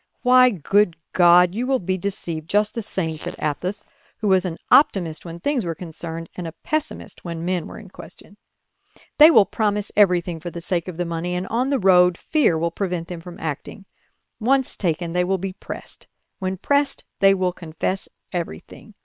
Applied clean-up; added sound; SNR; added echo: neural separator model SepFormer WHAM!.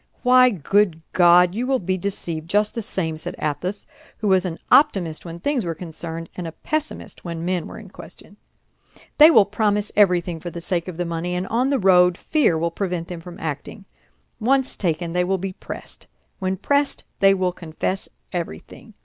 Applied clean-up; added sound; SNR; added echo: none; none; none; none.